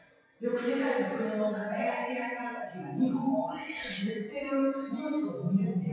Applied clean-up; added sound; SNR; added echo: classical method WPE with log-MMSE.